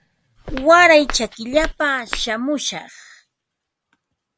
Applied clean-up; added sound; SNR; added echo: none; Walk, footsteps; 11 dB; none.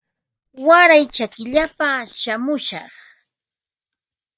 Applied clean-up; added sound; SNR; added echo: neural mask model DeepFilterNet 3.